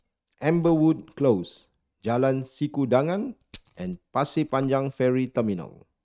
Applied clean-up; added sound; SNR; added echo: neural mask model RNNoise.